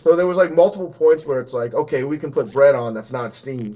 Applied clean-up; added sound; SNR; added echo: neural separator model SepFormer DNS4.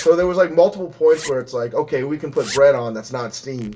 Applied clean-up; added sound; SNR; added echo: none; Zipper (clothing); 20 dB; reverberation time 0.2 s.